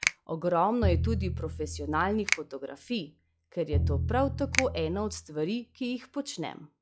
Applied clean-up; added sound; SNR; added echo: classical method log-MMSE.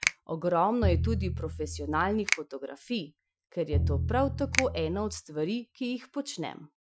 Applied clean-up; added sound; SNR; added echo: classical method Wiener filter.